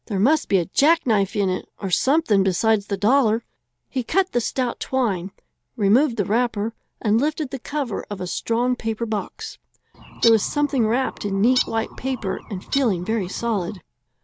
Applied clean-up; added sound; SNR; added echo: none; Bird; 11 dB; none.